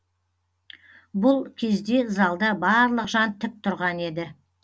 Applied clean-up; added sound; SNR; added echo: none; none; none; none.